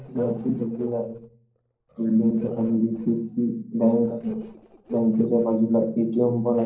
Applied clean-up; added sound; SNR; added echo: neural separator model SepFormer DNS4.